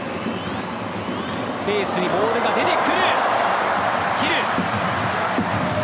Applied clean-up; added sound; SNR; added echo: none; none; none; none.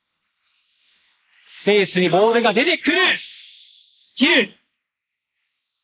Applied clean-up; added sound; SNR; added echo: neural mask model Resemble Enhance denoiser.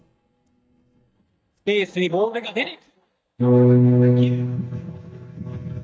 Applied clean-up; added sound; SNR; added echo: neural mask model DeepFilterNet 3.